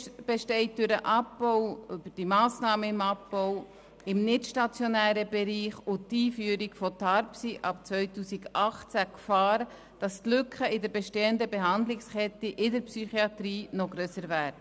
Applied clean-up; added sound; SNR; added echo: none; none; none; none.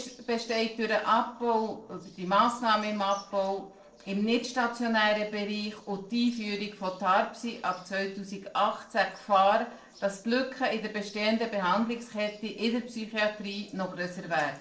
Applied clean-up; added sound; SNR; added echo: neural separator model SepFormer DNS4.